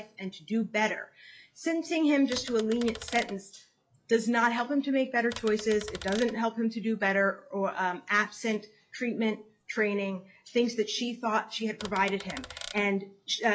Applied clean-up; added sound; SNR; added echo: classical method log-MMSE.